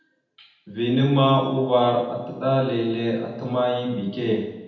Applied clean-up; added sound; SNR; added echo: none; none; none; reverberation time 0.9 s.